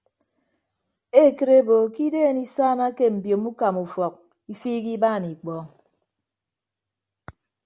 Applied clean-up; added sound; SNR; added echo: none; none; none; none.